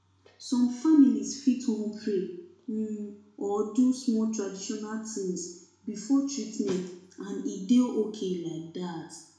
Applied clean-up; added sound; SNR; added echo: none; none; none; reverberation time 0.6 s.